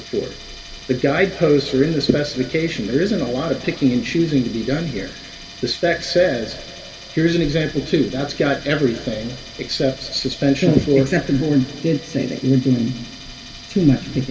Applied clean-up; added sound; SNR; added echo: none; Tools; 18 dB; reverberation time 2.3 s.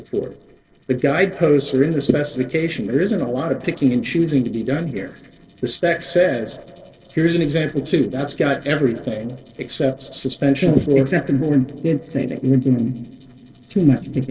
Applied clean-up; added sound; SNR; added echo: neural separator model SepFormer DNS4.